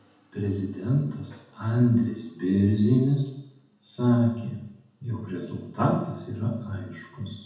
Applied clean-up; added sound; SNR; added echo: none; none; none; reverberation time 0.8 s.